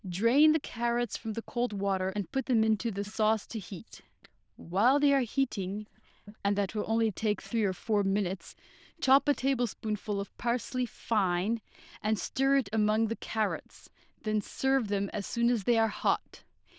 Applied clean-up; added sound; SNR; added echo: neural diffusion model UNIVERSE++.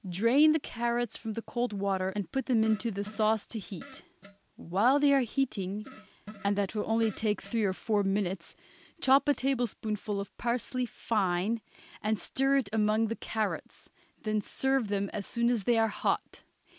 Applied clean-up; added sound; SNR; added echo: none; Fart; 20 dB; none.